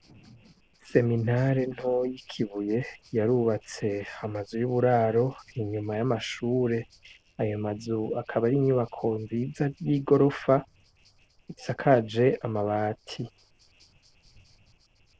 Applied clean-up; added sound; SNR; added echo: neural separator model SepFormer DNS4.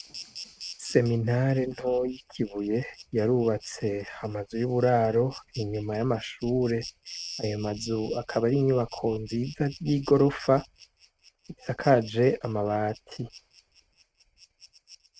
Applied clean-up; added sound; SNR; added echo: neural mask model RNNoise.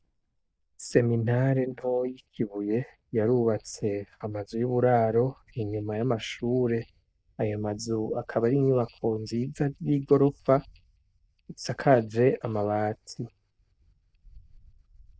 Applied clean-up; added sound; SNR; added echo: neural mask model DeepFilterNet 3.